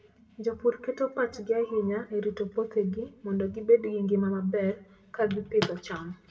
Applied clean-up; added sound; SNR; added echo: none; none; none; reverberation time 0.6 s.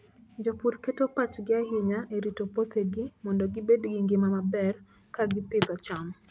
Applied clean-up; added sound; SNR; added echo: none; none; none; none.